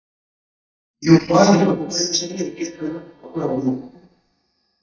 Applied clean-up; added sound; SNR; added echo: neural mask model DeepFilterNet 3.